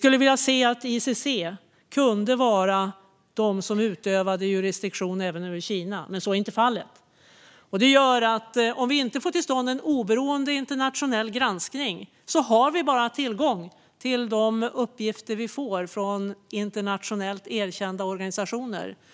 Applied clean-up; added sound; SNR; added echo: none; none; none; none.